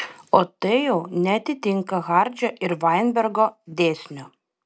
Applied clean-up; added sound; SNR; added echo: none; none; none; none.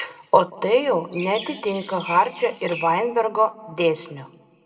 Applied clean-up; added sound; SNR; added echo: none; Chirp, tweet; 14 dB; reverberation time 1.0 s.